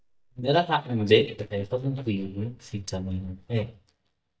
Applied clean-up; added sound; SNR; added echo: neural mask model DeepFilterNet 3.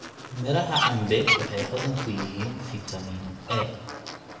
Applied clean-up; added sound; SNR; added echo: none; Fowl; 2 dB; reverberation time 0.8 s.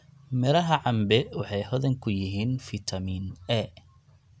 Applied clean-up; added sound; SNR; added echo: none; none; none; none.